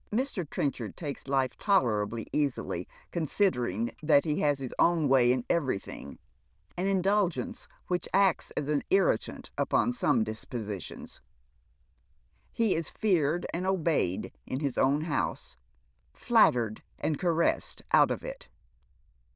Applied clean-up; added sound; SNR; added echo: neural diffusion model UNIVERSE++.